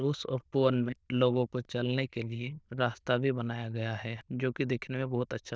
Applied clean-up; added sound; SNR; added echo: neural diffusion model UNIVERSE++.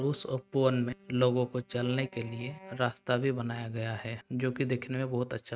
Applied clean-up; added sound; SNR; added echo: neural mask model RNNoise.